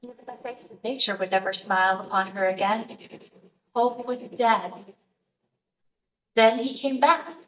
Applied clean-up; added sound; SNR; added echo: neural mask model DeepFilterNet 3.